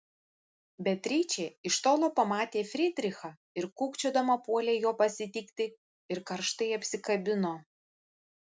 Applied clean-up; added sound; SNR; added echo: none; none; none; none.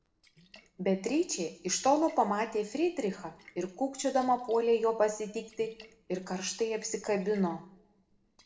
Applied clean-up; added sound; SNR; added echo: neural separator model SepFormer DNS4.